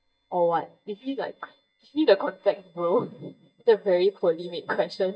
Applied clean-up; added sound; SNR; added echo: neural mask model DeepFilterNet 3.